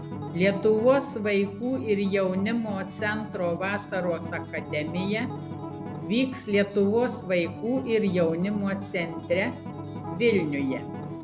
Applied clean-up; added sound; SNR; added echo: none; Acoustic guitar; 10 dB; none.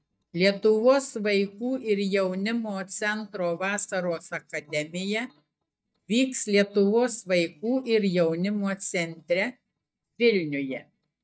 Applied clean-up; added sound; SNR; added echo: neural mask model DeepFilterNet 3.